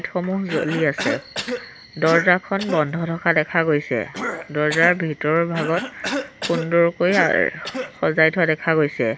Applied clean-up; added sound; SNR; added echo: none; Cough; 10 dB; none.